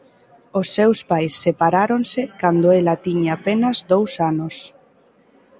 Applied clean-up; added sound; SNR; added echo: none; none; none; none.